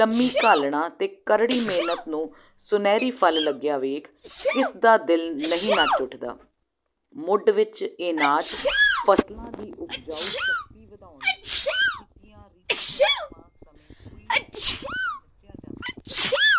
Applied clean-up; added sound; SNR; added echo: none; Sneeze; 2 dB; none.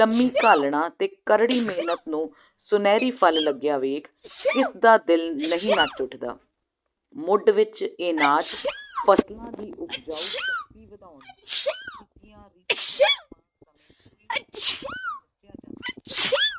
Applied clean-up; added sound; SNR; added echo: neural mask model RNNoise.